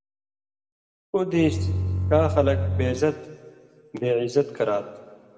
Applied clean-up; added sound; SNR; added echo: none; Bowed string instrument; 0 dB; reverberation time 1.5 s.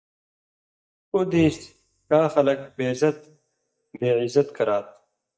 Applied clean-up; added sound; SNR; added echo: neural mask model DeepFilterNet 3.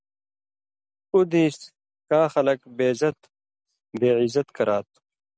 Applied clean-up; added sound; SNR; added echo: none; none; none; none.